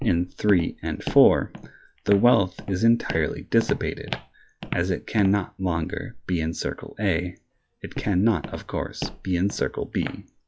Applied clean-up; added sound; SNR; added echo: classical method log-MMSE.